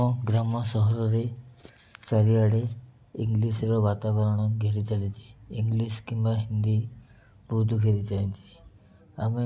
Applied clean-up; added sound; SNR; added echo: none; none; none; none.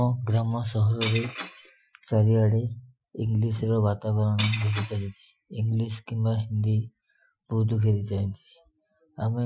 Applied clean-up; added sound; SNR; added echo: classical method Wiener filter.